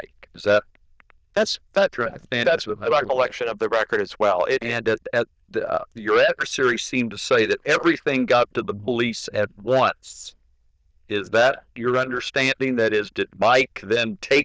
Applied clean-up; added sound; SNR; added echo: neural diffusion model UNIVERSE++.